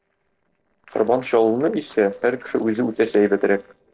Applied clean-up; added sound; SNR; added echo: neural separator model SepFormer DNS4.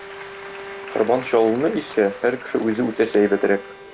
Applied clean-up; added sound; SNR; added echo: none; Applause / Crowd + Bowed string instrument; 15 dB; none.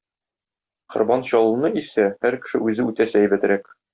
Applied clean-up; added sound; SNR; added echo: none; none; none; none.